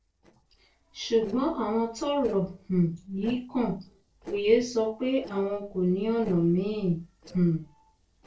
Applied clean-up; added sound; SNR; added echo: neural separator model SepFormer DNS4.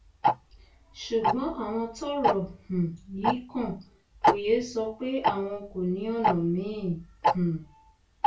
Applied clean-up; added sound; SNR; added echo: none; Tick-tock; 0 dB; reverberation time 0.2 s.